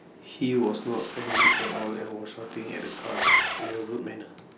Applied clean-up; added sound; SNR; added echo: none; Zipper (clothing); -5 dB; none.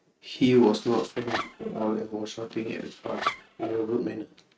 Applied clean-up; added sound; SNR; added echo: neural mask model RNNoise.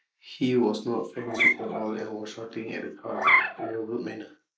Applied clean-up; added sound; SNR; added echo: neural mask model Resemble Enhance denoiser.